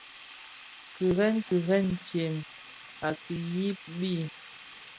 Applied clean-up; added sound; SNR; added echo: none; Sink (filling or washing); 15 dB; none.